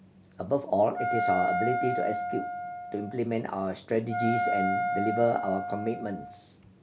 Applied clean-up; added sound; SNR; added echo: none; Wind instrument, woodwind instrument; 1 dB; none.